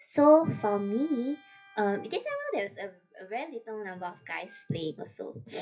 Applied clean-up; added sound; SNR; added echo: classical method WPE with log-MMSE.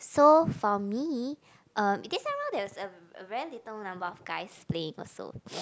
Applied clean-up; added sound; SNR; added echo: none; none; none; none.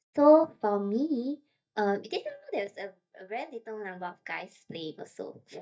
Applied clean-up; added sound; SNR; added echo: neural mask model DeepFilterNet 3.